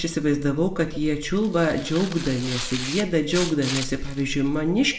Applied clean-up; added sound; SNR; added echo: none; Tearing; 12 dB; reverberation time 0.6 s.